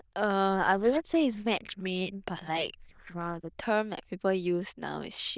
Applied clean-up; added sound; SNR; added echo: neural diffusion model UNIVERSE++.